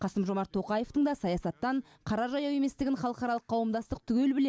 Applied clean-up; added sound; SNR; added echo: none; none; none; none.